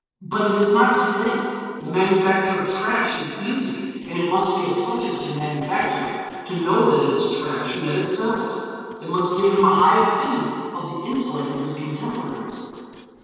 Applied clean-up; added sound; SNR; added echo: neural separator model SepFormer DNS4.